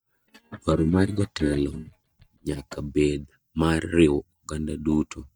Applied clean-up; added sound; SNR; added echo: neural mask model DeepFilterNet 3.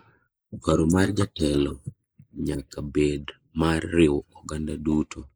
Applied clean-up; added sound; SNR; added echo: neural mask model Resemble Enhance denoiser.